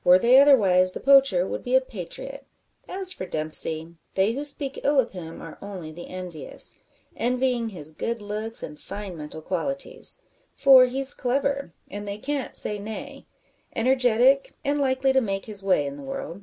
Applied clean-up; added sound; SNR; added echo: none; none; none; none.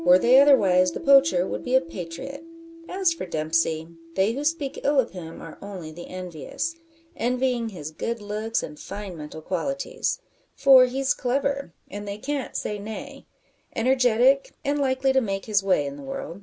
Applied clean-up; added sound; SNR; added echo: none; Piano; 18 dB; none.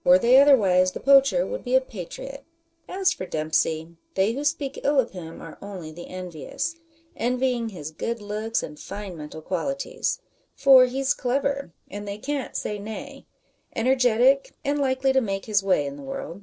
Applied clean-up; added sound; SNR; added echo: neural separator model SepFormer DNS4.